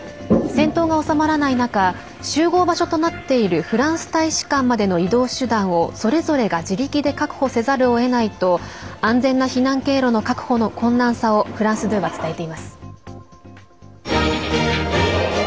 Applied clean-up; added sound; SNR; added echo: none; Toilet flush; 13 dB; none.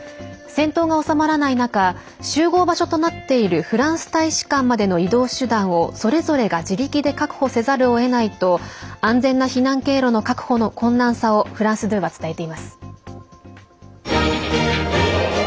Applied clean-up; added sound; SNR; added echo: none; none; none; none.